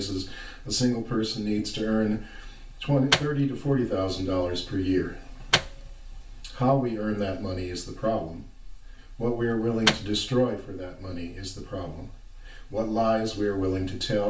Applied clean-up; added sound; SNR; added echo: none; Microwave oven; 4 dB; reverberation time 0.2 s.